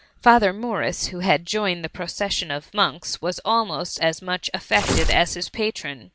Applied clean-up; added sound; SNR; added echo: none; Tearing; 1 dB; none.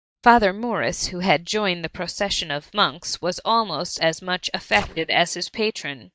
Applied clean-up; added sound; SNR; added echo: neural mask model DeepFilterNet 3.